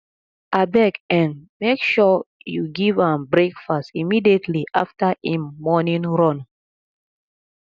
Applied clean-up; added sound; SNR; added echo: none; none; none; none.